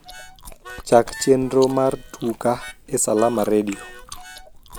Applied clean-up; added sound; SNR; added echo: none; Harmonica + Chewing, mastication; 17 dB; none.